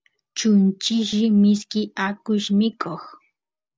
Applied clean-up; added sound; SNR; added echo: none; none; none; none.